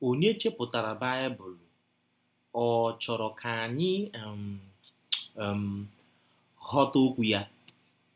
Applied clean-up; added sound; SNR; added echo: none; none; none; none.